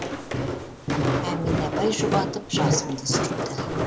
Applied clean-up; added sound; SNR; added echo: none; Walk, footsteps; -4 dB; none.